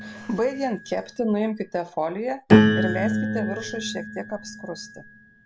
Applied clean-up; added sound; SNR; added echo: none; Piano; -3 dB; none.